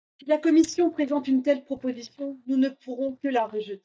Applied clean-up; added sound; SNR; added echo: neural mask model DeepFilterNet 3.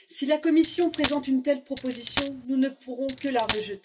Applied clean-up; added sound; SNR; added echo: none; Coin (dropping); 2 dB; reverberation time 0.1 s.